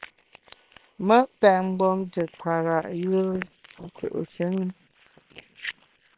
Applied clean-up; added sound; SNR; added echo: neural separator model SepFormer WHAM!.